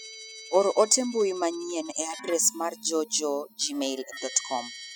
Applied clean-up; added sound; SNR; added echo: classical method spectral subtraction.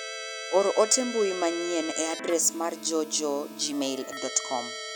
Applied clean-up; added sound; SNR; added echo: none; Keyboard (musical); 10 dB; none.